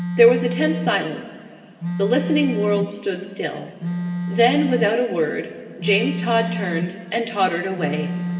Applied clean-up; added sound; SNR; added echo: none; Telephone; 6 dB; reverberation time 2.7 s.